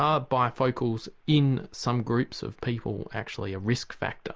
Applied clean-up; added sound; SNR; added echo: none; none; none; none.